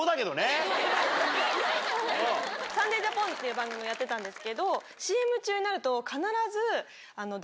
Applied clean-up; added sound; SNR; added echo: none; none; none; none.